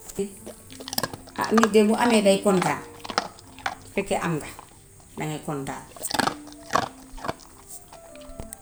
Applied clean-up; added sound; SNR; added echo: none; Chewing, mastication / Dog; 6 dB; none.